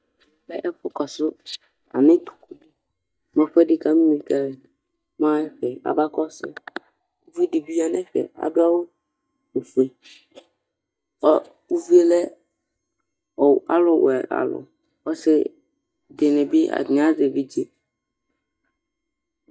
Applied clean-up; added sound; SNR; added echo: neural mask model DeepFilterNet 3.